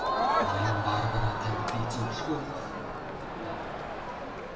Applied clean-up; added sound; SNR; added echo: none; Crowd; -3 dB; reverberation time 0.7 s.